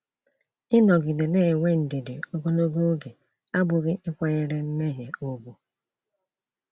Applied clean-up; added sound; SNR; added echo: none; none; none; none.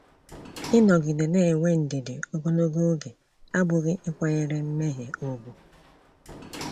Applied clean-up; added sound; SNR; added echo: none; Sliding door; 20 dB; none.